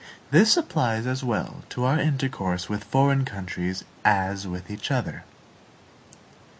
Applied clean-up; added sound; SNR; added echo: none; none; none; none.